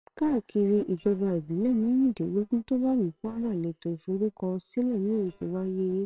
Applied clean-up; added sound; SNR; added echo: neural separator model SepFormer WHAMR!.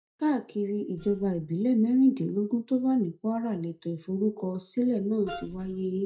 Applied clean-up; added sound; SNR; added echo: neural mask model DeepFilterNet 3.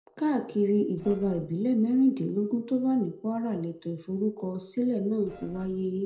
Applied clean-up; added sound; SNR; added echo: neural separator model SepFormer DNS4.